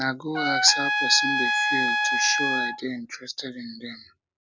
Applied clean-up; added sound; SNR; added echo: none; Trumpet; -3 dB; none.